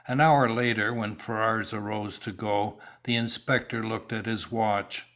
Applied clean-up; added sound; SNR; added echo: none; none; none; none.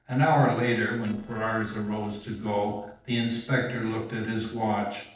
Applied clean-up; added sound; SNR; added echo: neural separator model SepFormer DNS4.